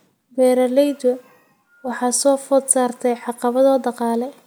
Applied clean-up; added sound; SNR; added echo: none; none; none; none.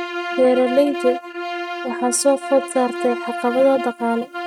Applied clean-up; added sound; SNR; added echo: neural mask model RNNoise.